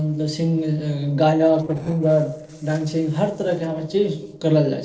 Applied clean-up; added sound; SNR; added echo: neural separator model SepFormer DNS4.